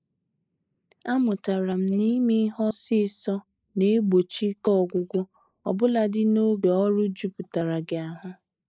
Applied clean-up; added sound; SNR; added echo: neural mask model Resemble Enhance denoiser.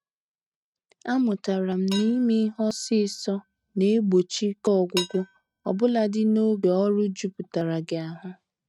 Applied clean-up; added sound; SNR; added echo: neural mask model RNNoise.